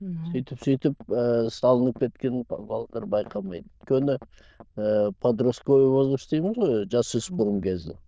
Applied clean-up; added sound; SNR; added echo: neural diffusion model UNIVERSE++.